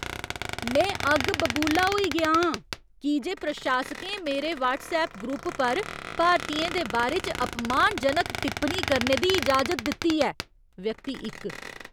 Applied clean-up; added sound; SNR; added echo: none; Squeak; 8 dB; none.